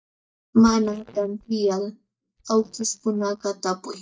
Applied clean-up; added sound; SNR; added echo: neural mask model DeepFilterNet 3.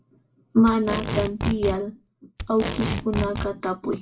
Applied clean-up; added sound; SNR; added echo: none; Packing tape, duct tape; 5 dB; reverberation time 0.2 s.